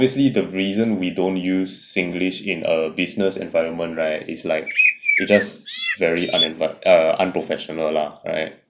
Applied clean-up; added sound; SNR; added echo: none; Bird; 1 dB; none.